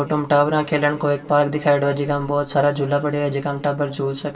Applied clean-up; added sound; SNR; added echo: none; none; none; reverberation time 2.1 s.